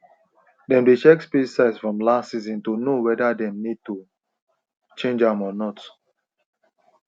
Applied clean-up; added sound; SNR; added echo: none; none; none; none.